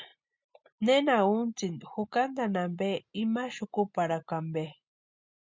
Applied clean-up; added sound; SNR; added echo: none; none; none; none.